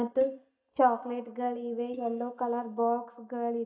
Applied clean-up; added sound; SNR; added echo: neural mask model DeepFilterNet 3.